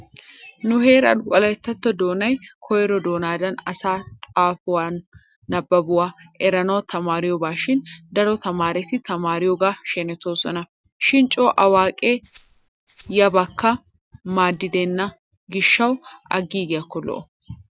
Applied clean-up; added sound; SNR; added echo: none; Rattle (instrument); 18 dB; none.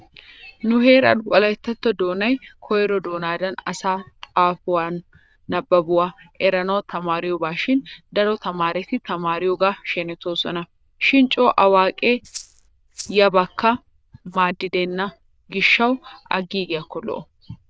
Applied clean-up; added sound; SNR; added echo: neural diffusion model UNIVERSE++.